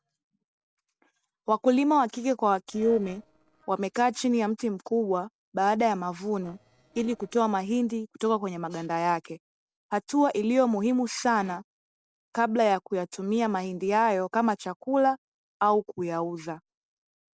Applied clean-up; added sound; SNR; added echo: neural separator model SepFormer DNS4.